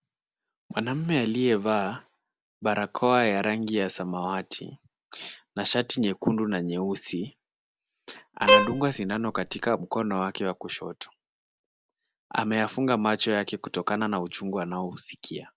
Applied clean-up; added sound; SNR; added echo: none; Bowed string instrument; -4 dB; none.